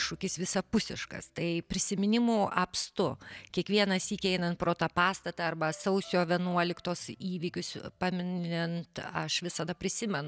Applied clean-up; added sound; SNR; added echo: none; none; none; none.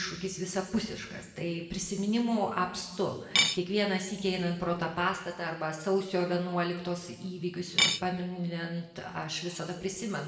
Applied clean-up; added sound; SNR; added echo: none; Cutlery, silverware / Dishes, pots, and pans; -4 dB; reverberation time 1.0 s.